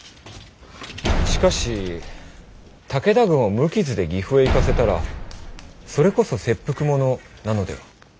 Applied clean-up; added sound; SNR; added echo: none; Slam; 3 dB; none.